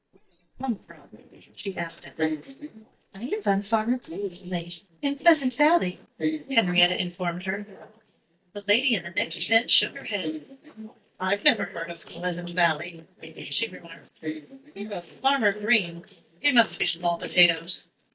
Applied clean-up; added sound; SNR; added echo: neural mask model DeepFilterNet 3.